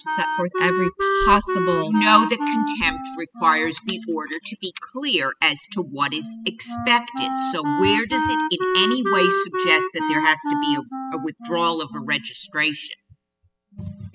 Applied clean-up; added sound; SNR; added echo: classical method spectral subtraction.